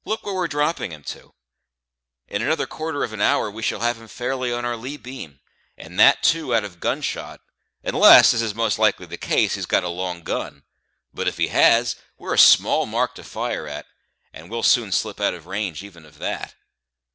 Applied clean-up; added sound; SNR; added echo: none; none; none; none.